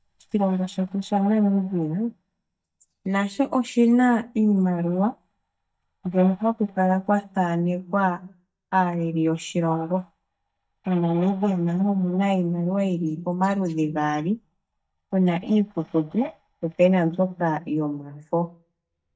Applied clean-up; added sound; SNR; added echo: neural mask model DeepFilterNet 3.